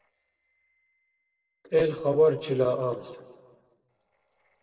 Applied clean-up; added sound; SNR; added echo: neural separator model SepFormer DNS4.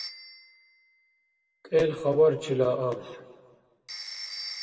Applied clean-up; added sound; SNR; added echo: none; Telephone; 15 dB; reverberation time 1.7 s.